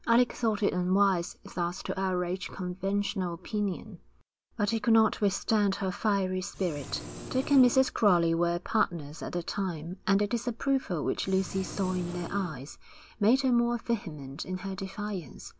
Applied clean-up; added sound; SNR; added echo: none; Engine; 13 dB; none.